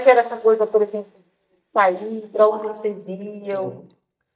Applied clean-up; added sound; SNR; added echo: neural mask model DeepFilterNet 3.